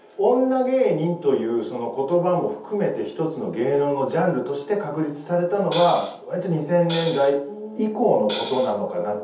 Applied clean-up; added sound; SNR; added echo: none; Hi-hat; 7 dB; reverberation time 0.5 s.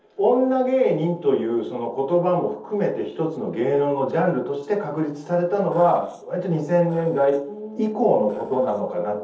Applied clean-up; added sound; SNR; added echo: neural separator model SepFormer DNS4.